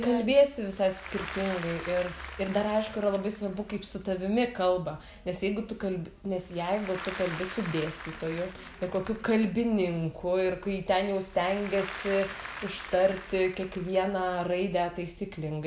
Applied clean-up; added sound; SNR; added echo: none; Applause / Crowd; 14 dB; none.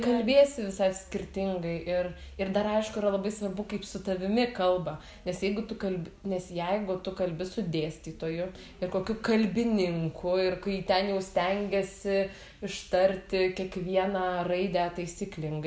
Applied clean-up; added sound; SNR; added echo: none; none; none; none.